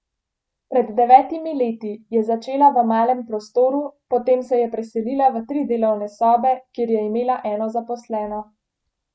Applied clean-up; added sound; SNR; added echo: none; none; none; none.